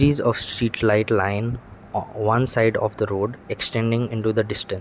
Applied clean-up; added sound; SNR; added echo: none; none; none; none.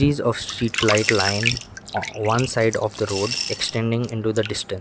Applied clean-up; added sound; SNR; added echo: none; Coin (dropping) / Glass + Bathtub (filling or washing); 7 dB; none.